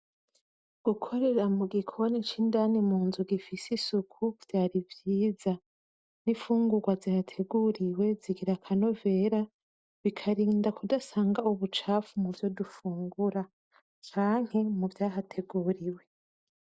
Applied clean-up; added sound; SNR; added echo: none; none; none; none.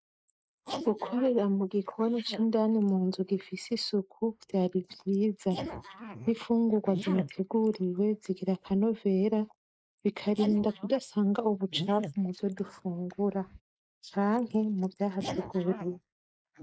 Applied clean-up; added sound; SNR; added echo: neural mask model Resemble Enhance denoiser.